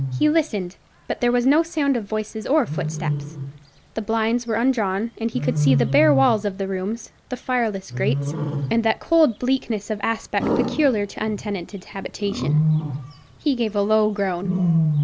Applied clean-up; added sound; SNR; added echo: none; Wild animals; 4 dB; none.